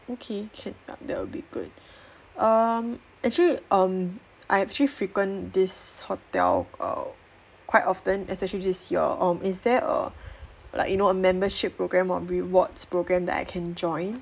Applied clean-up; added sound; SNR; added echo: none; none; none; none.